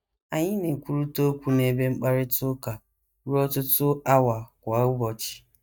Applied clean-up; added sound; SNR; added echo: neural mask model DeepFilterNet 3.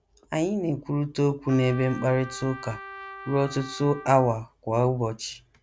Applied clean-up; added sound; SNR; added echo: none; Trumpet; 15 dB; none.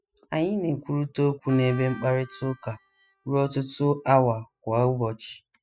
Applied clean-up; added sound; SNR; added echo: classical method spectral subtraction.